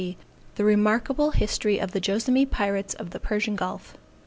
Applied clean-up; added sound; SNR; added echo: none; none; none; none.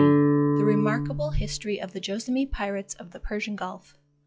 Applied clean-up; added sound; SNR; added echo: classical method log-MMSE.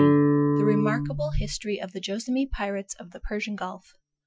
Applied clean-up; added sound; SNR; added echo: classical method Wiener filter.